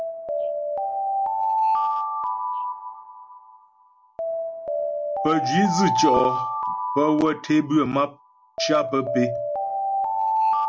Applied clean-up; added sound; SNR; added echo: none; Alarm; -1 dB; none.